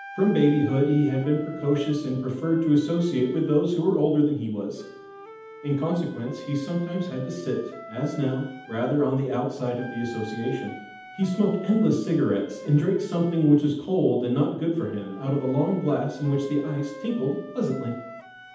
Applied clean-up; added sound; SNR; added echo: none; Wind instrument, woodwind instrument; 18 dB; reverberation time 0.8 s.